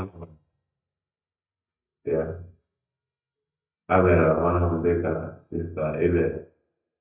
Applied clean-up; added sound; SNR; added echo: neural mask model DeepFilterNet 3.